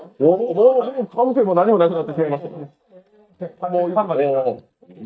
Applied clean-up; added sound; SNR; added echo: neural mask model DeepFilterNet 3.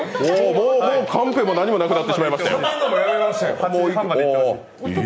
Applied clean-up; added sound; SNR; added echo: none; none; none; none.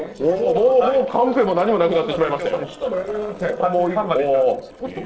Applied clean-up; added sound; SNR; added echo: neural separator model SepFormer DNS4.